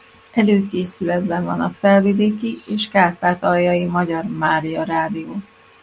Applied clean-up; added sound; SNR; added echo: none; Rattle / Keys jangling; 18 dB; none.